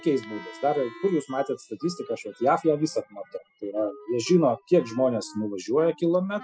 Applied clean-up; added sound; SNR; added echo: classical method spectral subtraction.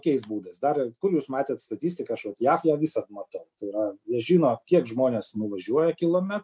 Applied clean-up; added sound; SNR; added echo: none; none; none; none.